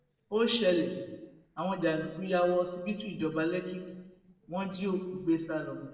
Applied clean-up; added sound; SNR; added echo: neural separator model SepFormer DNS4.